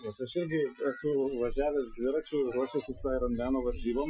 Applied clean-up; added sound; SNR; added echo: classical method Wiener filter.